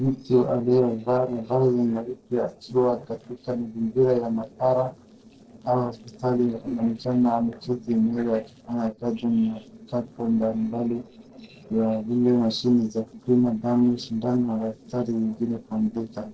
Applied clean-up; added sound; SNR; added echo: neural separator model SepFormer DNS4.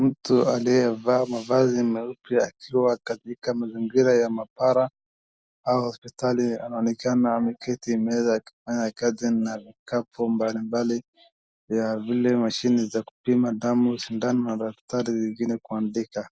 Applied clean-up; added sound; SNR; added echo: none; none; none; none.